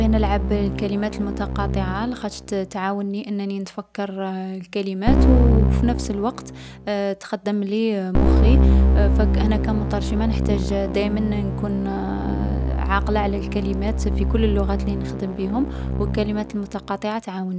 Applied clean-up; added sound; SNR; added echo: none; Keyboard (musical); -3 dB; none.